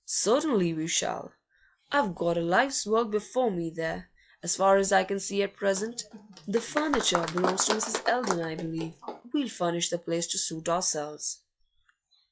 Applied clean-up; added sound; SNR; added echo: classical method log-MMSE.